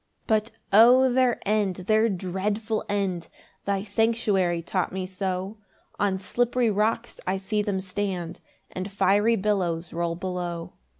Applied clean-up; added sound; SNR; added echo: none; none; none; none.